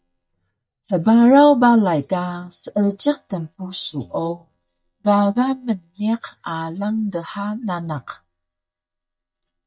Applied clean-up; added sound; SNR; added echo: neural mask model DeepFilterNet 3.